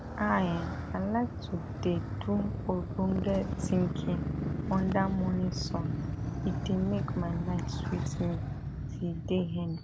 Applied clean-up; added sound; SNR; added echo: none; Motorcycle; 2 dB; none.